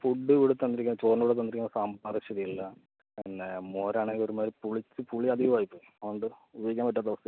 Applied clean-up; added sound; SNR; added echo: none; none; none; none.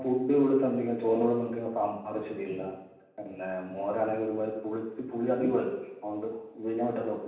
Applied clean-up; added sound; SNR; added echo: none; none; none; reverberation time 0.9 s.